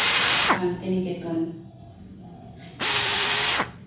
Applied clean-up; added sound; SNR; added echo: none; Drill; -5 dB; reverberation time 0.7 s.